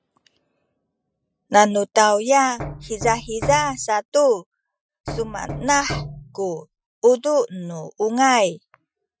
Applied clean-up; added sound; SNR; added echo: classical method Wiener filter.